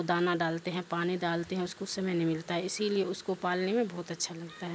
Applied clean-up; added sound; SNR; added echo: none; none; none; none.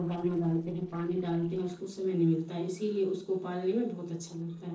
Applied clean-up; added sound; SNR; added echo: neural separator model SepFormer DNS4.